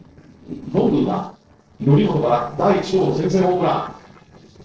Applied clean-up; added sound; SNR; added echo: neural separator model SepFormer DNS4.